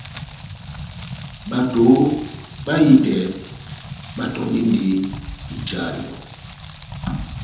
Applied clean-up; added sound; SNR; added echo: none; Rain; 13 dB; reverberation time 0.9 s.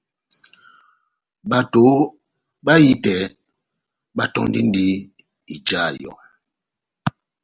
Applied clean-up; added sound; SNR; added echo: none; none; none; none.